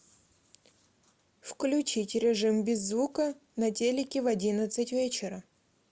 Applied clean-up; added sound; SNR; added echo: none; none; none; none.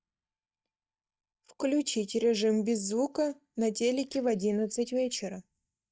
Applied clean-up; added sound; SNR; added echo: neural mask model DeepFilterNet 3.